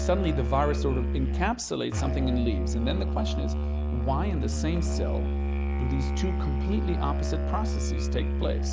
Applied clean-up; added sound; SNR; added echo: none; Musical instrument; -4 dB; none.